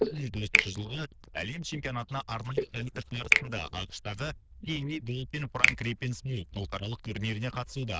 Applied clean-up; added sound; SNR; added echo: neural diffusion model UNIVERSE++.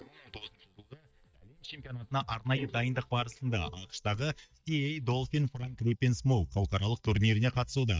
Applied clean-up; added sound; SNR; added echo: neural mask model DeepFilterNet 3.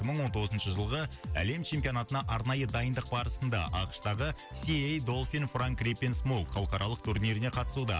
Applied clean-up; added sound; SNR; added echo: none; none; none; none.